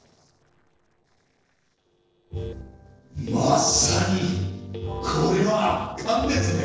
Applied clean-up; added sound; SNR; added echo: neural separator model SepFormer DNS4.